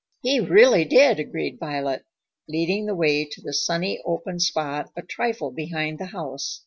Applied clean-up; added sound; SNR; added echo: none; none; none; none.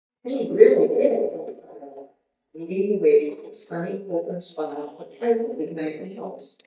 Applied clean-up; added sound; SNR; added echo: neural mask model DeepFilterNet 3.